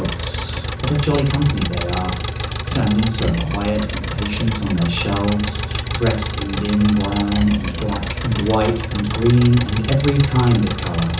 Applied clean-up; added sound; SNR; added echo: none; Engine; 5 dB; reverberation time 0.7 s.